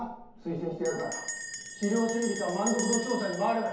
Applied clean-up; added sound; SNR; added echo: none; Bell; 8 dB; reverberation time 2.2 s.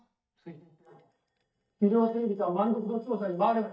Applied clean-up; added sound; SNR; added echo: neural mask model DeepFilterNet 3.